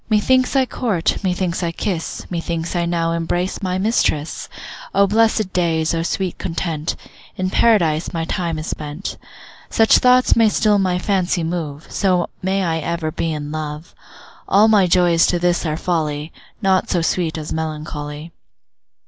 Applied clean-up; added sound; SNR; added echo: none; none; none; none.